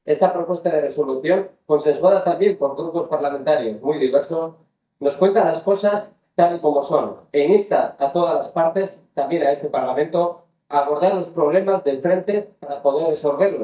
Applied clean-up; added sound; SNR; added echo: neural mask model DeepFilterNet 3.